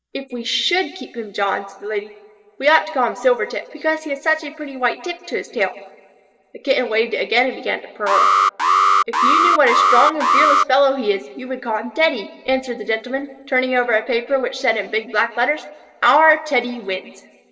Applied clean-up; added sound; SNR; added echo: none; Alarm; -4 dB; reverberation time 1.6 s.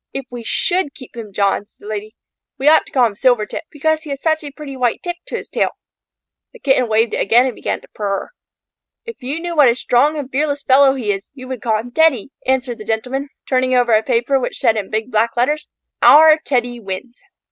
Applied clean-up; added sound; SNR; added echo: none; none; none; none.